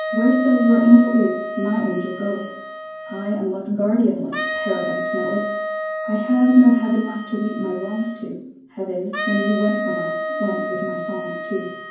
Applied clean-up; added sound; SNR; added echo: none; Wind instrument, woodwind instrument; 7 dB; reverberation time 0.9 s.